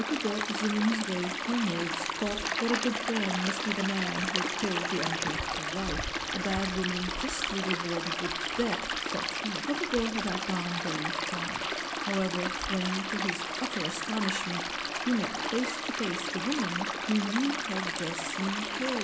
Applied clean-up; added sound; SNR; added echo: none; Stream; 0 dB; reverberation time 1.8 s.